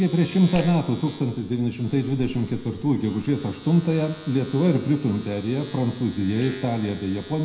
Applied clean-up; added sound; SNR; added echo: none; Domestic sounds, home sounds; 19 dB; reverberation time 0.7 s.